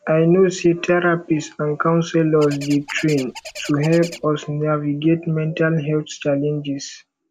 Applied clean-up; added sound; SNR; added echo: none; Bird; 16 dB; none.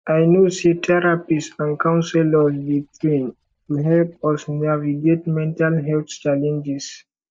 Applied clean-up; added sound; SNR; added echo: neural mask model DeepFilterNet 3.